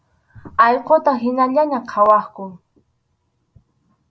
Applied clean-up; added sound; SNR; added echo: none; none; none; none.